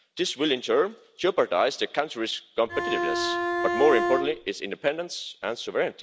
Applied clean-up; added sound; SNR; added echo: none; Bowed string instrument; 0 dB; none.